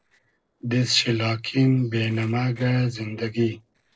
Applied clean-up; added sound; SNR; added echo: neural separator model SepFormer DNS4.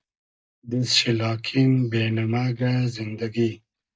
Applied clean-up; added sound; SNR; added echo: neural mask model DeepFilterNet 3.